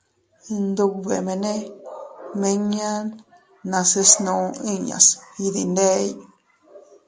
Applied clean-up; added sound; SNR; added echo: none; none; none; none.